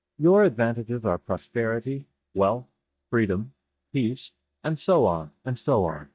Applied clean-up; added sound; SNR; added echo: neural mask model DeepFilterNet 3.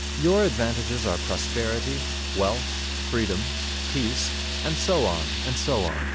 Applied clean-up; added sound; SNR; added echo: none; Fire + Musical instrument; 1 dB; none.